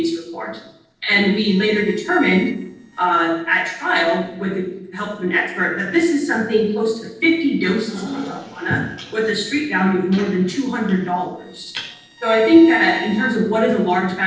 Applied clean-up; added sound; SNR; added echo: neural separator model SepFormer DNS4.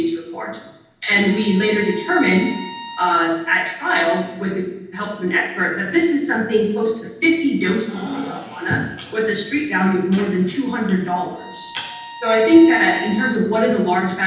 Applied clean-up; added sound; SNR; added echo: none; Bowed string instrument; 17 dB; reverberation time 0.9 s.